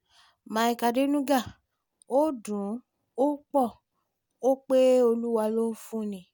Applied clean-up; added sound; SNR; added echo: none; none; none; none.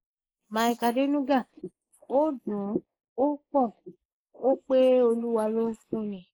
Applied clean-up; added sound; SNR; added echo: neural mask model Resemble Enhance denoiser.